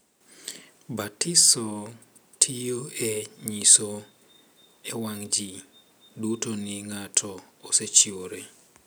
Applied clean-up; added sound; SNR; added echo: none; none; none; none.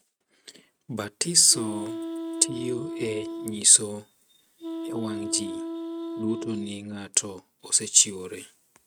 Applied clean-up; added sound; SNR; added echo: neural mask model RNNoise.